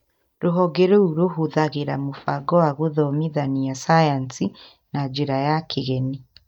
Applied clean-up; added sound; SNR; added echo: neural mask model DeepFilterNet 3.